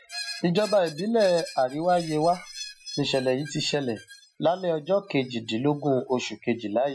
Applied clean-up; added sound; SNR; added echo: classical method Wiener filter.